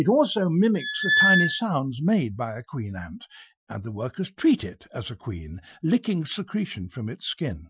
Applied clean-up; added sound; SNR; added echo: classical method Wiener filter.